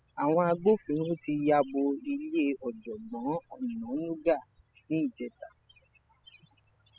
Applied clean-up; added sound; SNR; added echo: classical method spectral subtraction.